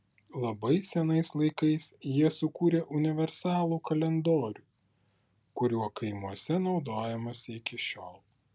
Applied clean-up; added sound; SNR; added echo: none; Cricket; 9 dB; none.